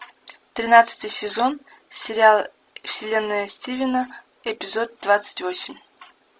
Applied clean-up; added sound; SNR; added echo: none; none; none; none.